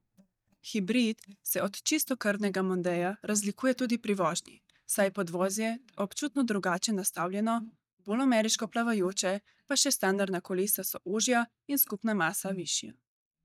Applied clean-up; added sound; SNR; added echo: neural mask model DeepFilterNet 3.